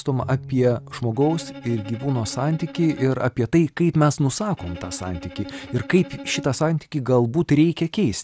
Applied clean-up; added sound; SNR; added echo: none; Bowed string instrument + Bowed string instrument; 16 dB; none.